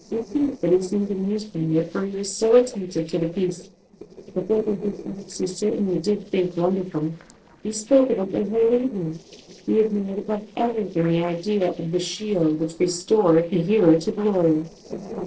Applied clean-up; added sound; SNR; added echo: neural separator model SepFormer DNS4.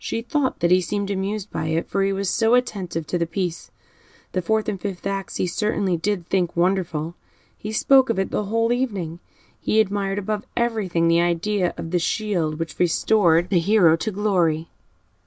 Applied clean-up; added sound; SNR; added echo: none; none; none; none.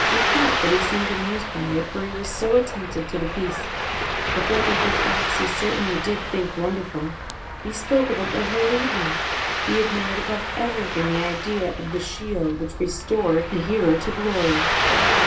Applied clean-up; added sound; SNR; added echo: none; Ocean; 0 dB; reverberation time 0.3 s.